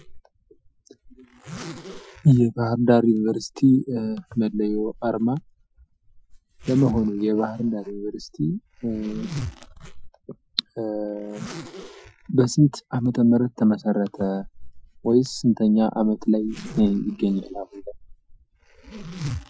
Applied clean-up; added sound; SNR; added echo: classical method Wiener filter.